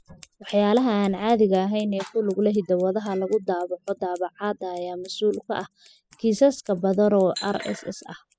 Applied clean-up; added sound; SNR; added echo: classical method spectral subtraction.